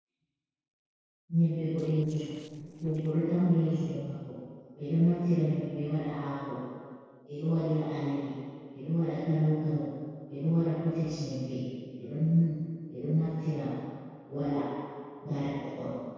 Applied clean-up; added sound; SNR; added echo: neural separator model SepFormer DNS4.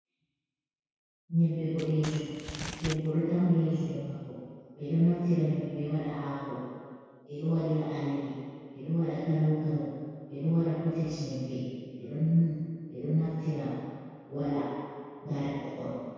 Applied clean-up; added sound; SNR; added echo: none; Crumpling, crinkling; 10 dB; reverberation time 2.0 s.